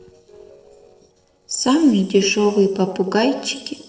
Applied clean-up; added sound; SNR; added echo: neural separator model SepFormer DNS4.